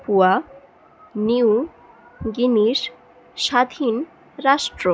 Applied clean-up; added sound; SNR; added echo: none; none; none; none.